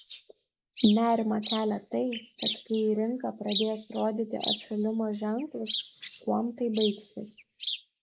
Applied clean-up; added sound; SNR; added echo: neural mask model Resemble Enhance denoiser.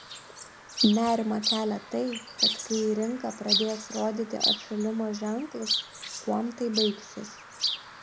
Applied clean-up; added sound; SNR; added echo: none; Chirp, tweet; 3 dB; none.